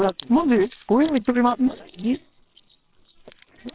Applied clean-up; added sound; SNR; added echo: neural separator model SepFormer WHAMR!.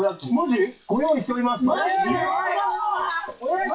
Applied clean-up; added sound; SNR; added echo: classical method WPE with log-MMSE.